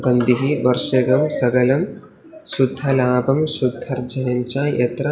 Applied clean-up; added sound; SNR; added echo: none; none; none; reverberation time 0.7 s.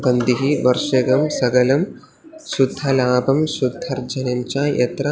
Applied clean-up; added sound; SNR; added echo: none; none; none; none.